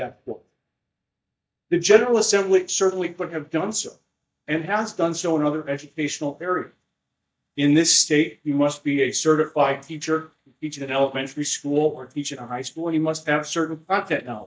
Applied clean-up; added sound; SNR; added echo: neural mask model DeepFilterNet 3.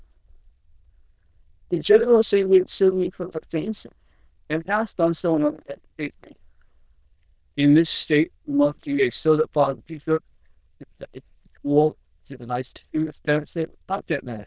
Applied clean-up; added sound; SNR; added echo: neural diffusion model UNIVERSE++.